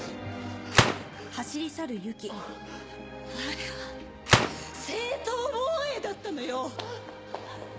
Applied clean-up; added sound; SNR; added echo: none; Gunshot, gunfire; -2 dB; none.